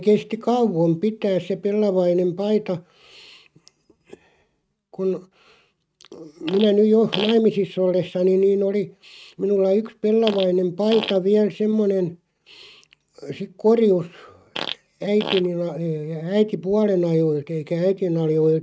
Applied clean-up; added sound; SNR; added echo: neural mask model RNNoise.